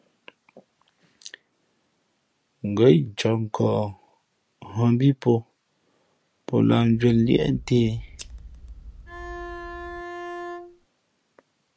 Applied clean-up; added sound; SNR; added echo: none; Bowed string instrument + Scissors; 13 dB; none.